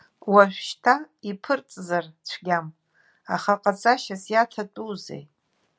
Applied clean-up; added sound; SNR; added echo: none; none; none; none.